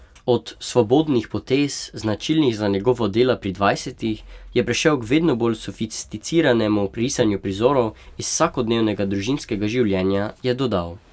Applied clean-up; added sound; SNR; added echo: none; none; none; none.